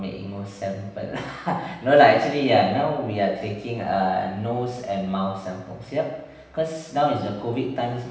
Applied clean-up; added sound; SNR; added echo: none; none; none; reverberation time 0.9 s.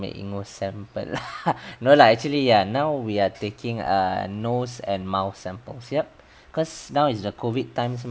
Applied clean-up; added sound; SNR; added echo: none; none; none; none.